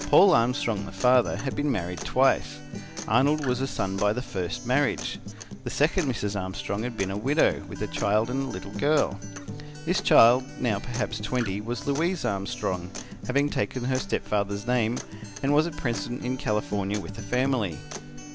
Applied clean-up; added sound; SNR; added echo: none; Acoustic guitar; 12 dB; none.